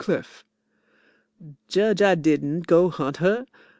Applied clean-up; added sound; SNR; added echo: none; none; none; none.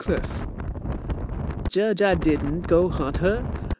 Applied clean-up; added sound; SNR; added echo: none; Wind; 3 dB; none.